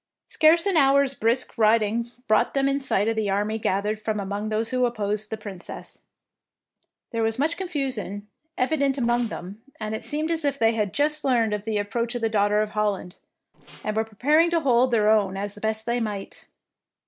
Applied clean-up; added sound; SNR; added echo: neural separator model SepFormer DNS4.